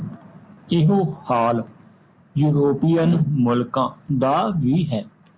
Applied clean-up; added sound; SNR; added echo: none; none; none; none.